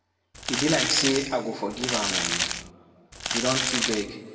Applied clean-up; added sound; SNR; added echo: none; Crumpling, crinkling; -1 dB; reverberation time 1.8 s.